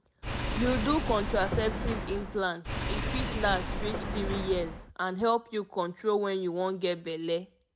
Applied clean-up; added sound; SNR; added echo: none; Engine / Car; 2 dB; none.